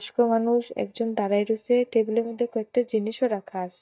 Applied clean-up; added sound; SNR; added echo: neural mask model DeepFilterNet 3.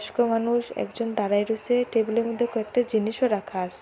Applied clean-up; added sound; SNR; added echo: none; none; none; none.